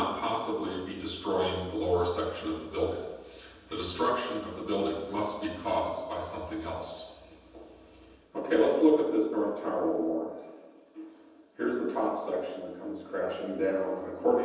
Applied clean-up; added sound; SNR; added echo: none; none; none; reverberation time 1.1 s.